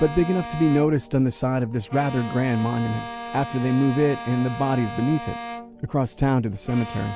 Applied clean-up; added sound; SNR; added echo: none; Bowed string instrument; 12 dB; none.